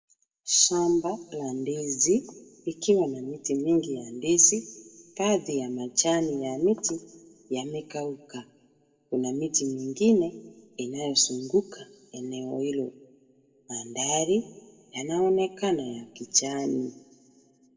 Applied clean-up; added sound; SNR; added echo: none; none; none; reverberation time 0.9 s.